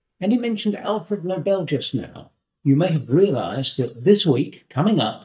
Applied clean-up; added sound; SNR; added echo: neural mask model DeepFilterNet 3.